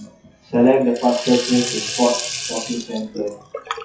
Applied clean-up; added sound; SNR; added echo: classical method WPE with log-MMSE.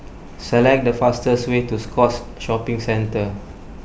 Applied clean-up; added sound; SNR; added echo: none; none; none; none.